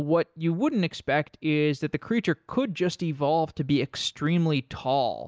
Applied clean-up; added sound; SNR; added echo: none; none; none; none.